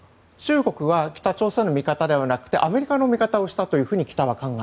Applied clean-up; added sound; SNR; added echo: none; none; none; none.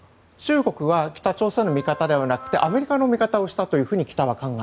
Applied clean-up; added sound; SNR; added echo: none; Wind instrument, woodwind instrument; 18 dB; none.